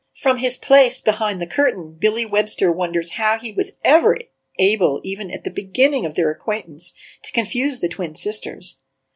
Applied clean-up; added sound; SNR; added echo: none; none; none; none.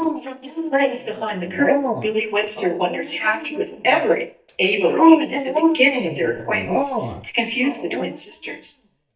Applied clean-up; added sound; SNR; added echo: neural mask model DeepFilterNet 3.